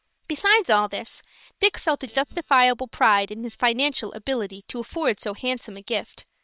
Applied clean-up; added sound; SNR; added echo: neural separator model SepFormer WHAM!.